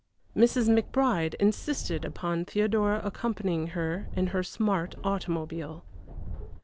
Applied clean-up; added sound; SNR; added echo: none; Subway, metro, underground; 11 dB; none.